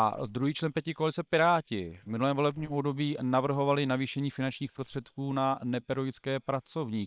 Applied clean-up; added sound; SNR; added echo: neural separator model SepFormer WHAM!.